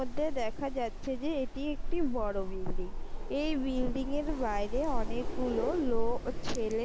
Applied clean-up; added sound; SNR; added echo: none; Wind; -2 dB; none.